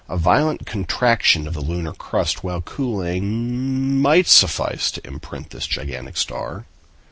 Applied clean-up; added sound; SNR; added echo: none; none; none; none.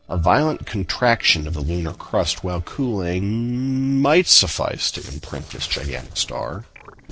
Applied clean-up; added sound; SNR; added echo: neural separator model SepFormer DNS4.